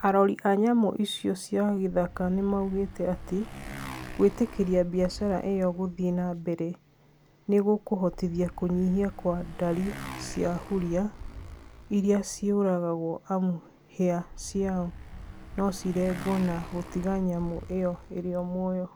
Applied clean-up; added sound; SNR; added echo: none; Motorcycle; 15 dB; none.